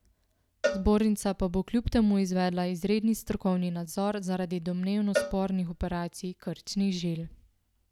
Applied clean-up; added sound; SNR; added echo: none; Cowbell; 10 dB; none.